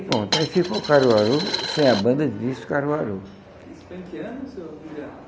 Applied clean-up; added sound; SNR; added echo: none; Coin (dropping); 6 dB; none.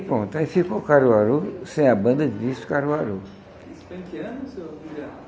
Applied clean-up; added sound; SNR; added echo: none; none; none; none.